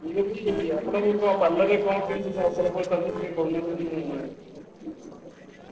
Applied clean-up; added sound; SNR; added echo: neural separator model SepFormer DNS4.